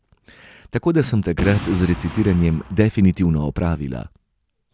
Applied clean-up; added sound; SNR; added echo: none; Boom; 12 dB; none.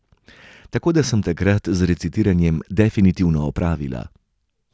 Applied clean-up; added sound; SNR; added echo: none; none; none; none.